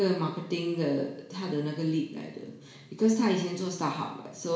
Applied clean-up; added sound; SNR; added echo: none; none; none; reverberation time 0.7 s.